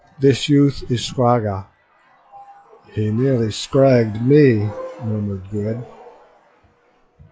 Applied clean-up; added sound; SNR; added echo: classical method log-MMSE.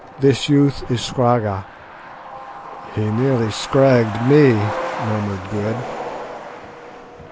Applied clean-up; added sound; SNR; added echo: none; Truck; 11 dB; none.